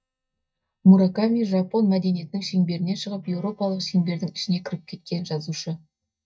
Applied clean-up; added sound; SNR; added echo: neural mask model DeepFilterNet 3.